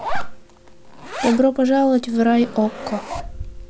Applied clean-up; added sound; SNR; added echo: none; Zipper (clothing); 13 dB; none.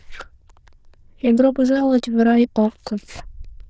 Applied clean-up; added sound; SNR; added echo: neural diffusion model UNIVERSE++.